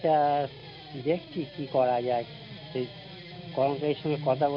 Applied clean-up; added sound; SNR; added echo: none; Guitar; 14 dB; none.